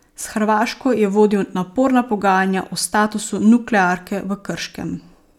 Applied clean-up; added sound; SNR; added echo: none; none; none; none.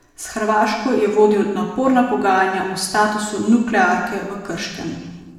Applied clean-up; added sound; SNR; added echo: none; none; none; reverberation time 1.2 s.